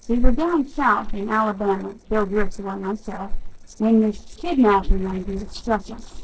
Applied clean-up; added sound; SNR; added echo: neural separator model SepFormer DNS4.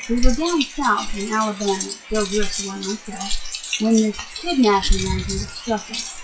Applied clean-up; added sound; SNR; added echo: classical method WPE with log-MMSE.